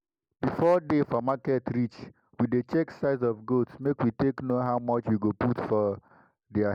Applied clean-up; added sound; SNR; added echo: none; none; none; none.